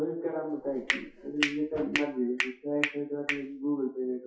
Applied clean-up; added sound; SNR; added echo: classical method WPE with log-MMSE.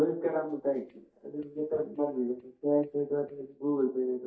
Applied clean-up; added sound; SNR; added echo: neural mask model DeepFilterNet 3.